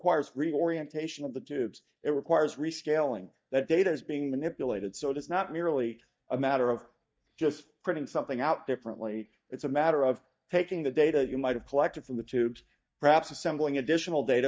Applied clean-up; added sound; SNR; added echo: neural mask model DeepFilterNet 3.